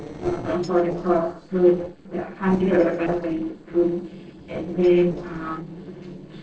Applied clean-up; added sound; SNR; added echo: neural separator model SepFormer DNS4.